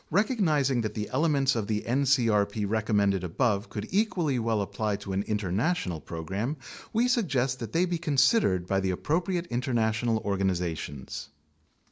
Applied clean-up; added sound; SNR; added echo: none; none; none; none.